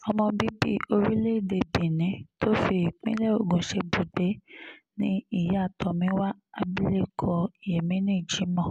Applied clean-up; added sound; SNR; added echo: none; none; none; none.